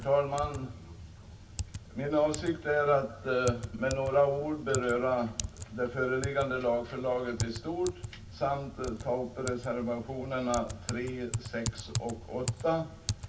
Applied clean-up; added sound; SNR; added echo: none; Typing; 9 dB; reverberation time 0.2 s.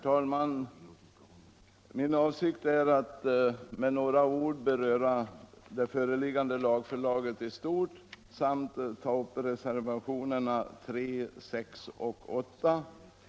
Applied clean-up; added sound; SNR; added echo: none; none; none; none.